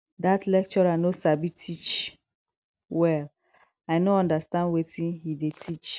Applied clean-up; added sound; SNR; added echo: none; none; none; none.